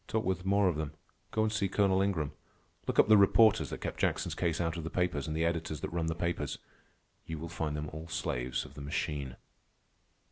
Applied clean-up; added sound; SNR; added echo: none; none; none; none.